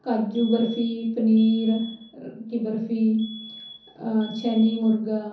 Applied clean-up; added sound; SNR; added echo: none; Alarm; 20 dB; reverberation time 0.6 s.